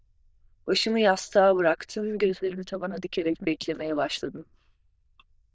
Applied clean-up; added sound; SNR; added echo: neural diffusion model UNIVERSE++.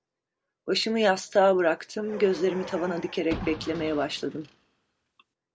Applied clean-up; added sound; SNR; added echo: none; Car; 14 dB; none.